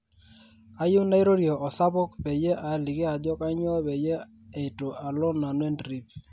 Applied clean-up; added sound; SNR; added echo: none; none; none; none.